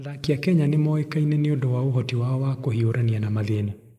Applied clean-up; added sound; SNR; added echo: neural mask model Resemble Enhance denoiser.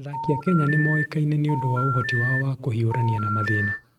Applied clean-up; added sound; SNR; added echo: neural mask model RNNoise.